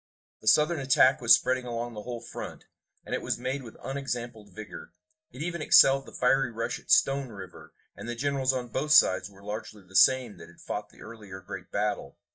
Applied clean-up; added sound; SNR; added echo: neural mask model DeepFilterNet 3.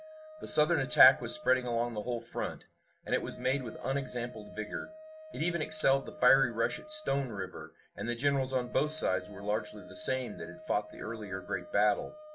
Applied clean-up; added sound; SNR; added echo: none; Wind instrument, woodwind instrument; 19 dB; reverberation time 0.2 s.